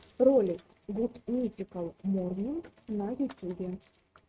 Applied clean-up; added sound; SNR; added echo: neural mask model RNNoise.